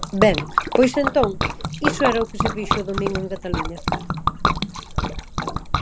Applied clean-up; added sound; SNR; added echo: none; Liquid; 0 dB; none.